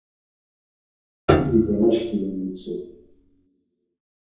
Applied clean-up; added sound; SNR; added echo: none; Piano; 0 dB; reverberation time 0.7 s.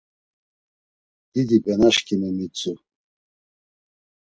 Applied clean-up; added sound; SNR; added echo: none; none; none; none.